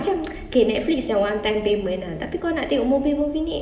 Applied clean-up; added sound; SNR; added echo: none; none; none; reverberation time 1.1 s.